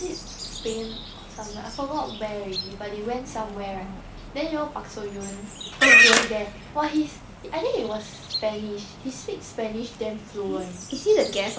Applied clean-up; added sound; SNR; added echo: none; Splash, splatter + Livestock, farm animals, working animals; -1 dB; none.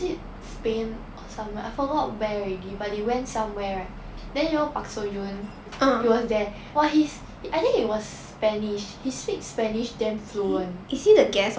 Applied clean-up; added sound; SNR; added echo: none; none; none; none.